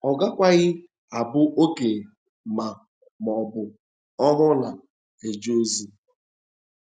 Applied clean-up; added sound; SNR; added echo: none; none; none; none.